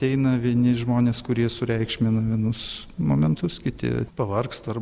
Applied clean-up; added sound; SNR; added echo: none; none; none; none.